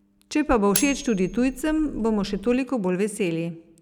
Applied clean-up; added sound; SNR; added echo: none; Cutlery, silverware; 11 dB; none.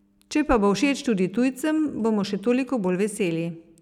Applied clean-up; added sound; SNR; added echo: none; none; none; none.